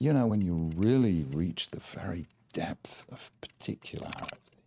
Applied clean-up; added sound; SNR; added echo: neural mask model RNNoise.